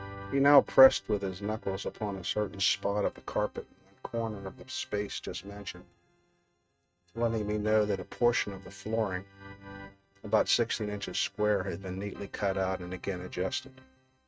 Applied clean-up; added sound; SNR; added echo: neural mask model RNNoise.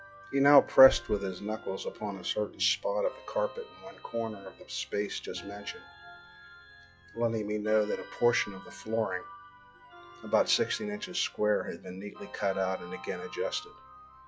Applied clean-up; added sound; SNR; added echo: classical method log-MMSE.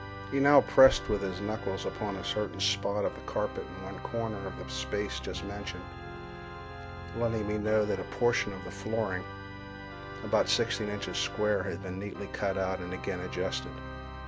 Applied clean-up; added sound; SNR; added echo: none; Organ; 9 dB; none.